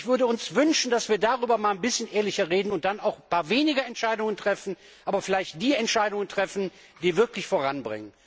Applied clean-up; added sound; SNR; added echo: none; none; none; none.